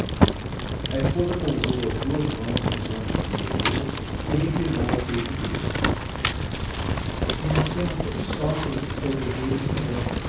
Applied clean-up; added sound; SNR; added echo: none; Fire; -3 dB; reverberation time 0.9 s.